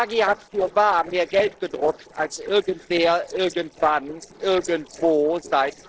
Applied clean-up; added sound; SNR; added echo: neural separator model SepFormer DNS4.